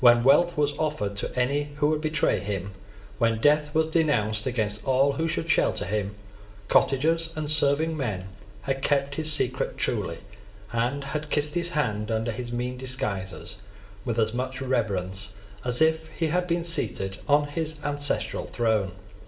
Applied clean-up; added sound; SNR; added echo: none; none; none; reverberation time 0.5 s.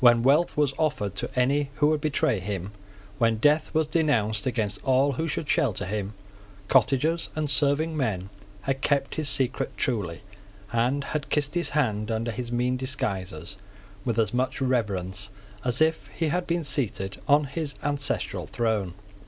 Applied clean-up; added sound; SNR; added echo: none; none; none; none.